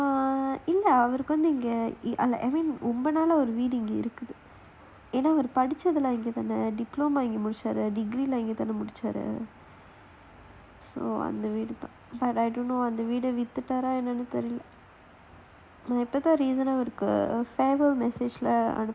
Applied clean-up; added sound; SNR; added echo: none; none; none; none.